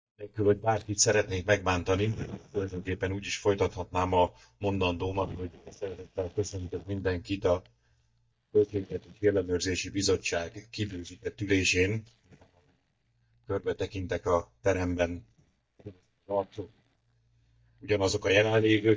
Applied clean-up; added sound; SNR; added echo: neural mask model DeepFilterNet 3.